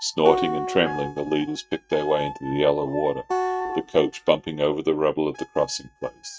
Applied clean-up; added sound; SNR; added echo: neural mask model RNNoise.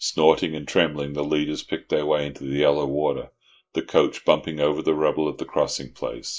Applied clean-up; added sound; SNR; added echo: neural mask model Resemble Enhance denoiser.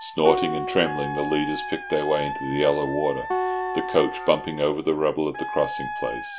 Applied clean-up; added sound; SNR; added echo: none; Wind instrument, woodwind instrument + Acoustic guitar; 6 dB; none.